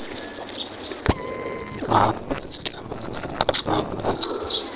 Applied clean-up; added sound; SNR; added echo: neural separator model SepFormer DNS4.